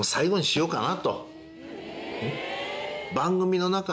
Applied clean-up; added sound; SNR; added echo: none; none; none; none.